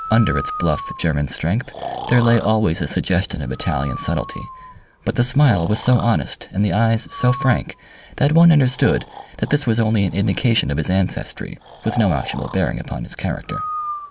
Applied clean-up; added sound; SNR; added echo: none; Breathing; 14 dB; none.